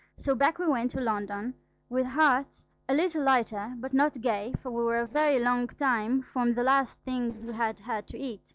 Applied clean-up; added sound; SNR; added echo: neural separator model SepFormer DNS4.